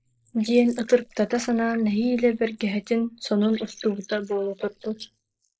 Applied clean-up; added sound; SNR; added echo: neural mask model Resemble Enhance denoiser.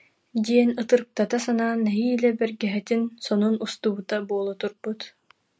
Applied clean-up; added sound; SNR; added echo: none; none; none; none.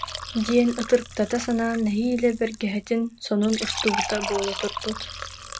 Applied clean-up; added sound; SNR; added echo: none; Fill (with liquid) / Trickle, dribble; 9 dB; none.